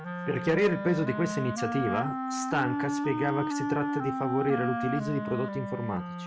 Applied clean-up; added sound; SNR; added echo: none; Wind instrument, woodwind instrument; 2 dB; none.